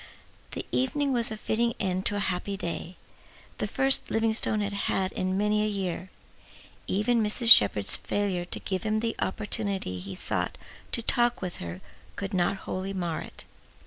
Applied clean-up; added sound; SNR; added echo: none; none; none; none.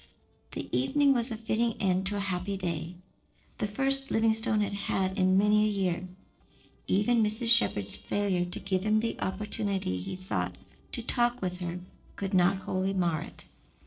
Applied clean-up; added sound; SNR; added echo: neural separator model SepFormer DNS4.